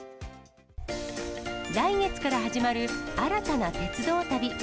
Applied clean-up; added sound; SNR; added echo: none; none; none; none.